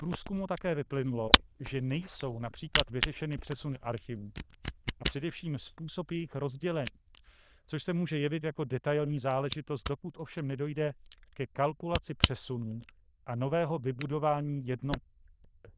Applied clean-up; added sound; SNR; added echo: neural diffusion model UNIVERSE++.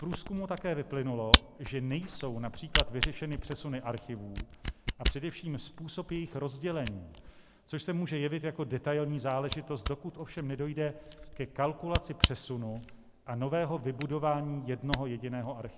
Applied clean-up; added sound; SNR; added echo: none; Camera; 1 dB; none.